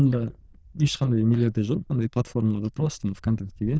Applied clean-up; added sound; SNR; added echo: neural diffusion model UNIVERSE++.